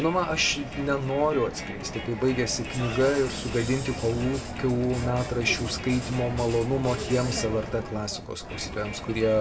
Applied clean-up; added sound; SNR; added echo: none; Crowd; 8 dB; reverberation time 0.9 s.